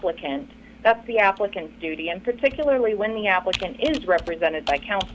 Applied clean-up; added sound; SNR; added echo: none; Computer keyboard; 16 dB; none.